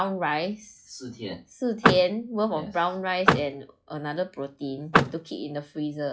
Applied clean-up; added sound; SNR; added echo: classical method log-MMSE.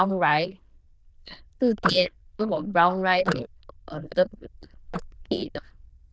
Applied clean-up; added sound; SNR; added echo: neural diffusion model UNIVERSE++.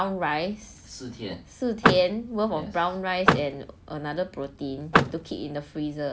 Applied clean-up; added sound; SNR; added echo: none; Vehicle; -1 dB; none.